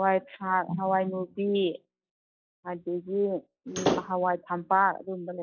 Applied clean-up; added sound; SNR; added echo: classical method log-MMSE.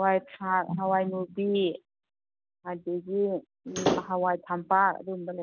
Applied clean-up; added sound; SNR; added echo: none; Slam / Wood; -1 dB; none.